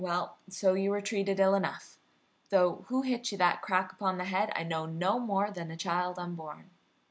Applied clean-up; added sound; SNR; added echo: none; none; none; none.